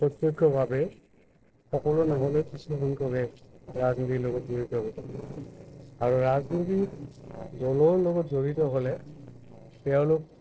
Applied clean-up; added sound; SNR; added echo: neural separator model SepFormer DNS4.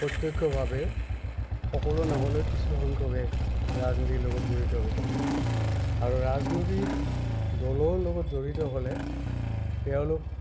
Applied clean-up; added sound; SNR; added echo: none; Engine starting / Motorcycle; -4 dB; none.